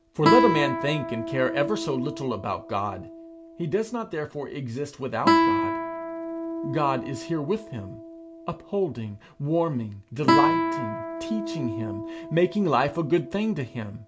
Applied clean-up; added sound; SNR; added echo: none; Guitar; 1 dB; none.